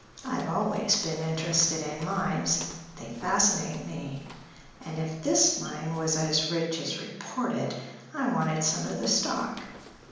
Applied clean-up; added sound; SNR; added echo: none; Walk, footsteps; 20 dB; reverberation time 1.0 s.